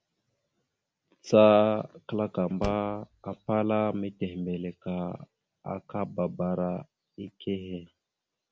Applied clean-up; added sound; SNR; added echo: none; Slam; 16 dB; none.